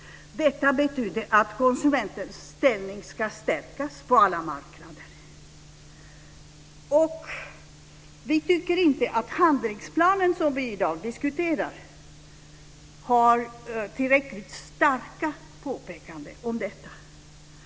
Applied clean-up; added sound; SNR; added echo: none; none; none; none.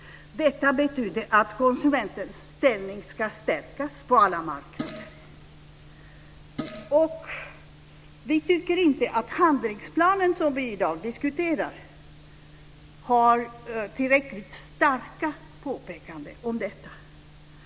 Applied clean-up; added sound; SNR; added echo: none; Fart; 15 dB; none.